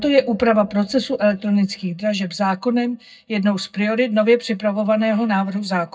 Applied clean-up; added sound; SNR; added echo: neural mask model DeepFilterNet 3.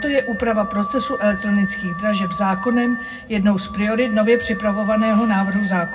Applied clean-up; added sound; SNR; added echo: none; Alarm / Car; 10 dB; reverberation time 0.3 s.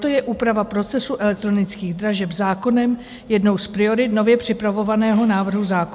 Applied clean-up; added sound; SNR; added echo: none; none; none; none.